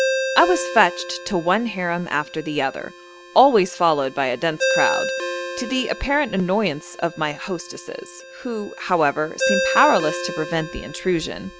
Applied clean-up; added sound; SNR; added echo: none; Ringtone; 6 dB; none.